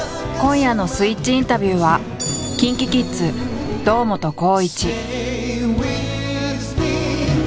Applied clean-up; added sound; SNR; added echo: none; none; none; none.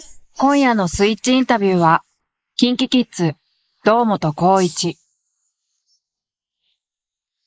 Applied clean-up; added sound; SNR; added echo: neural mask model Resemble Enhance denoiser.